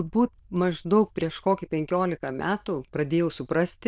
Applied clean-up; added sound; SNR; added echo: neural diffusion model UNIVERSE++.